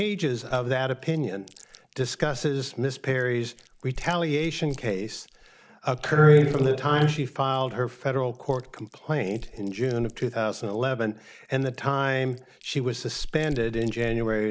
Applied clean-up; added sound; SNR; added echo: none; Chewing, mastication; 18 dB; none.